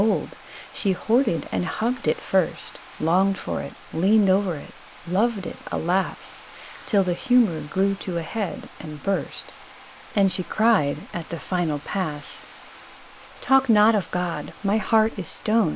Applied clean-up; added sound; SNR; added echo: none; Bathtub (filling or washing); 19 dB; none.